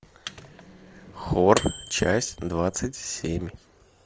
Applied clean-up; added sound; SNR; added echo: none; Microwave oven; 14 dB; none.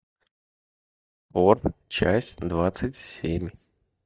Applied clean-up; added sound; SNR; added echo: neural mask model DeepFilterNet 3.